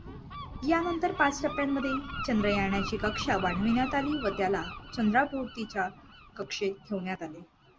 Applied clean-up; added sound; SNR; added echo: none; Gull, seagull; 10 dB; none.